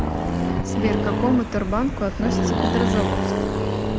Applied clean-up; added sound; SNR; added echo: none; Accelerating, revving, vroom; -3 dB; none.